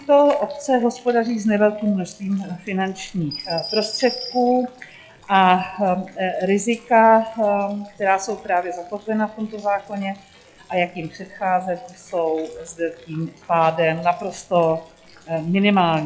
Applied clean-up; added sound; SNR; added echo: classical method log-MMSE.